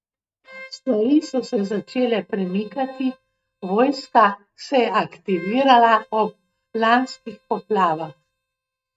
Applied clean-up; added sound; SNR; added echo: neural mask model RNNoise.